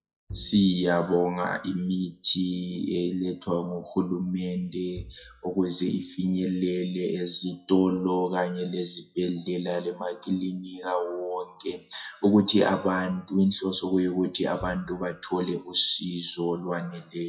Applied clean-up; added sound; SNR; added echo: classical method WPE with log-MMSE.